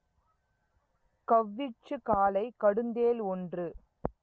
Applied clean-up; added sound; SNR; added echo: none; none; none; none.